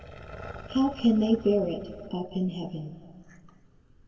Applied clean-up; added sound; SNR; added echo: none; Growling; 18 dB; reverberation time 1.8 s.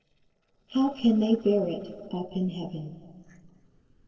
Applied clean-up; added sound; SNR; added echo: neural separator model SepFormer DNS4.